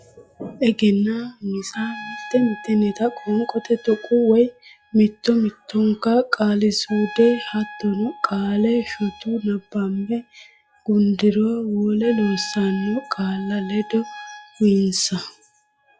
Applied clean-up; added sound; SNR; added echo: classical method log-MMSE.